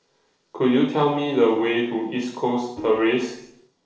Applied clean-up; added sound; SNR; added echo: neural separator model SepFormer DNS4.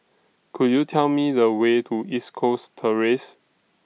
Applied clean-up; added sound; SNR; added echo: none; none; none; none.